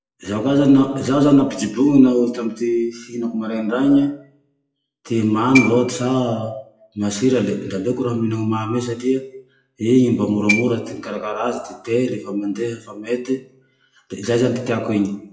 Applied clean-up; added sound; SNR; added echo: classical method WPE with log-MMSE.